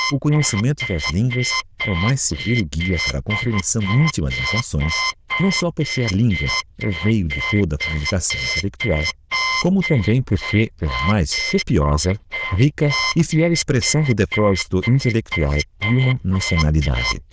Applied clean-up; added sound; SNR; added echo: neural diffusion model UNIVERSE++.